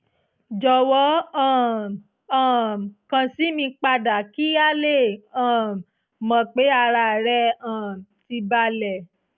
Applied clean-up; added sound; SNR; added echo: none; none; none; none.